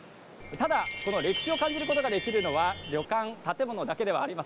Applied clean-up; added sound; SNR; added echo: none; Chime; 4 dB; none.